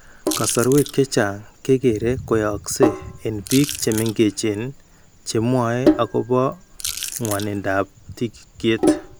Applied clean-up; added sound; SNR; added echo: none; Chewing, mastication / Crushing + Sink (filling or washing); 6 dB; none.